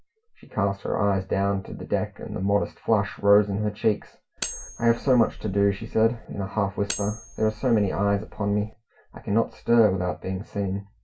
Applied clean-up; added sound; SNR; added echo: none; Cutlery, silverware; 13 dB; reverberation time 0.2 s.